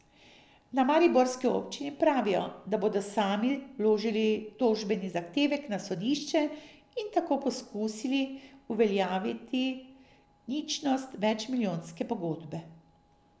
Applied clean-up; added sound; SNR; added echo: none; none; none; none.